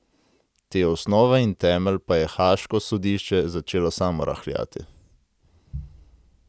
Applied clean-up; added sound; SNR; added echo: none; none; none; none.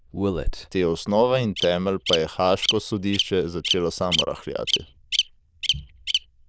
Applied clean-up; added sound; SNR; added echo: neural diffusion model UNIVERSE++.